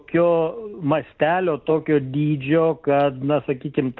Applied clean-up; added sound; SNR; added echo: none; none; none; none.